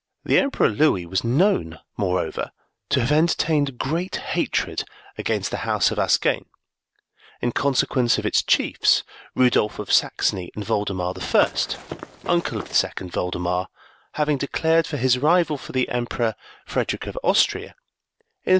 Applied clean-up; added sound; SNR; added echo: none; Walk, footsteps / Run; 12 dB; none.